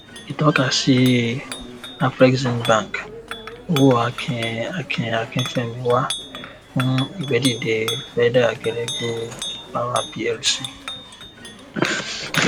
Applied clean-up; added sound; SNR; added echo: none; Chink, clink; 12 dB; none.